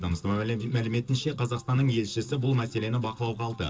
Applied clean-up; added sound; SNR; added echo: neural separator model SepFormer DNS4.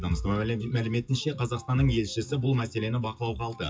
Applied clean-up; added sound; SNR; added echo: classical method WPE with log-MMSE.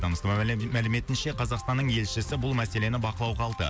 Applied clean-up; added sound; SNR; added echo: none; none; none; none.